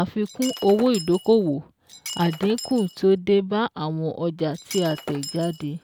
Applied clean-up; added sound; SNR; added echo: none; Shatter; 14 dB; none.